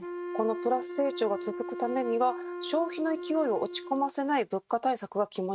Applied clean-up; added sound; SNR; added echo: neural mask model RNNoise.